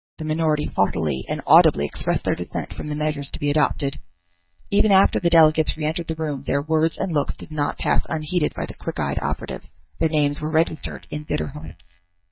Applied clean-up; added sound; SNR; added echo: neural mask model DeepFilterNet 3.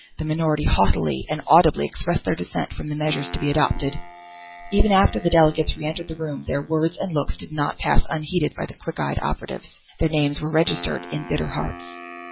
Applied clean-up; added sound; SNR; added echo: classical method log-MMSE.